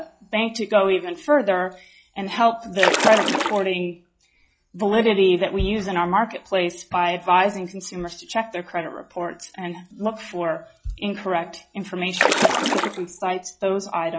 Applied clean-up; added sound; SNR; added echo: classical method log-MMSE.